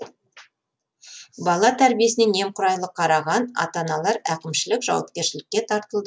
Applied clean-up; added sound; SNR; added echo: none; none; none; none.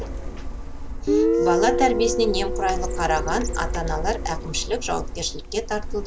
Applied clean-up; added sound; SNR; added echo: none; Guitar + Printer; -1 dB; none.